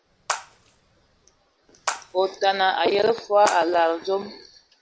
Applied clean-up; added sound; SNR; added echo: none; Water / Splash, splatter; 13 dB; none.